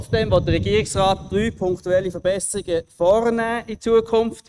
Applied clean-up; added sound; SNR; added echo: neural mask model RNNoise.